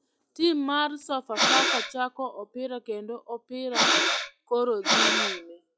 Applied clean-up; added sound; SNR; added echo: classical method log-MMSE.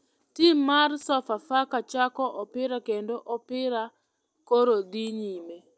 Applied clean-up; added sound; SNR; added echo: none; none; none; none.